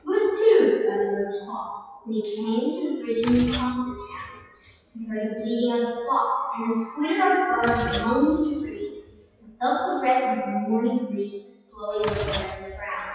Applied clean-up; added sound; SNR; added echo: classical method WPE with log-MMSE.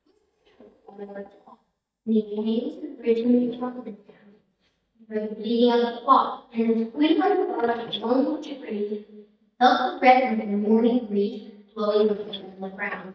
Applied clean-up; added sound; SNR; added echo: neural mask model DeepFilterNet 3.